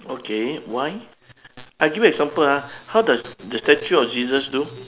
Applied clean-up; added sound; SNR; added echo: none; none; none; none.